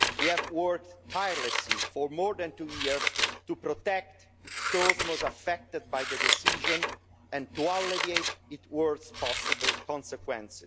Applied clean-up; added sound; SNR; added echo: none; Scissors; -1 dB; none.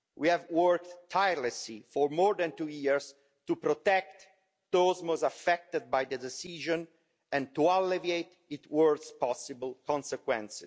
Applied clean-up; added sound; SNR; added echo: none; none; none; none.